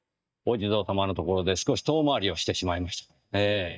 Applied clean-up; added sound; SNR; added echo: neural mask model DeepFilterNet 3.